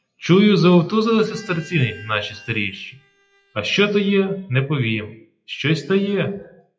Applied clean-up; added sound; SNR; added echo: classical method WPE with log-MMSE.